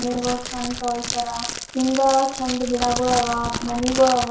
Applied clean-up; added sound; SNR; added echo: none; Crackle; 8 dB; reverberation time 0.7 s.